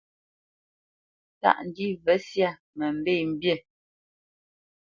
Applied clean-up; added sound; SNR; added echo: none; none; none; none.